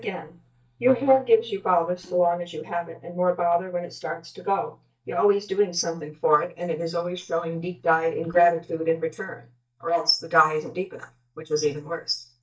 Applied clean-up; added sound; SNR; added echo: neural mask model DeepFilterNet 3.